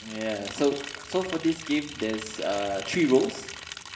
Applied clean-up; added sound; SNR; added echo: none; Liquid; 12 dB; reverberation time 1.1 s.